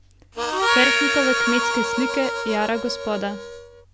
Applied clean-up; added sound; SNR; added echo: none; Harmonica; -2 dB; none.